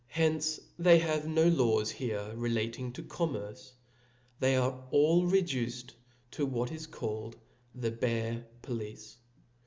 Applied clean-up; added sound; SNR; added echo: none; none; none; none.